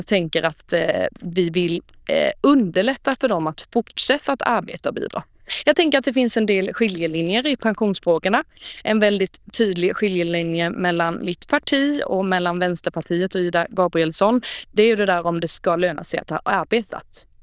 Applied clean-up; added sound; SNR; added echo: neural diffusion model UNIVERSE++.